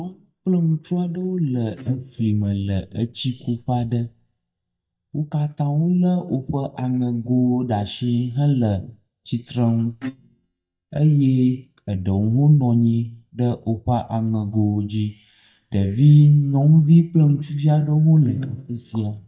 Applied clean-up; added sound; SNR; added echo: neural mask model DeepFilterNet 3.